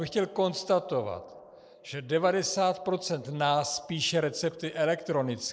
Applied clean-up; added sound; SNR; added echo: neural mask model Resemble Enhance denoiser.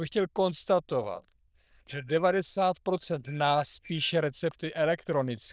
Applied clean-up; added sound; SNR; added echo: neural diffusion model UNIVERSE++.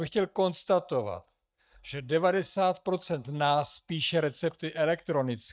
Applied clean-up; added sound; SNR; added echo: neural mask model DeepFilterNet 3.